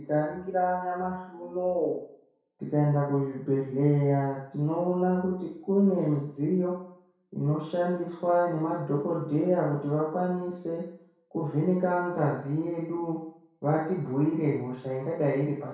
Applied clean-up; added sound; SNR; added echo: none; none; none; reverberation time 0.6 s.